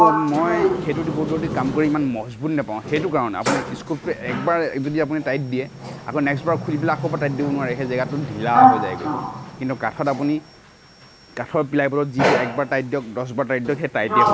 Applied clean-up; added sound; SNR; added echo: none; Sliding door; 1 dB; none.